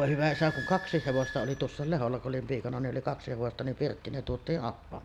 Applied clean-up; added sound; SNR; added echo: none; Squeak / Idling; 14 dB; none.